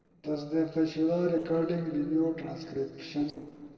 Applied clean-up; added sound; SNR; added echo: neural separator model SepFormer DNS4.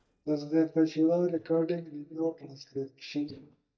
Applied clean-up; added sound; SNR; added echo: neural mask model DeepFilterNet 3.